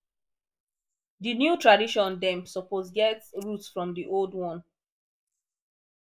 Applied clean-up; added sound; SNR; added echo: neural mask model Resemble Enhance denoiser.